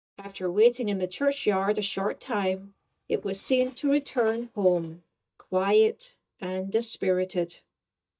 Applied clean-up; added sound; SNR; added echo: neural mask model DeepFilterNet 3.